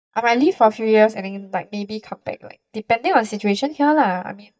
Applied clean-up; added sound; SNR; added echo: neural mask model DeepFilterNet 3.